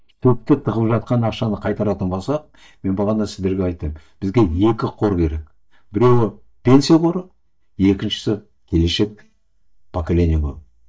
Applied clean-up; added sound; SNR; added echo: neural mask model DeepFilterNet 3.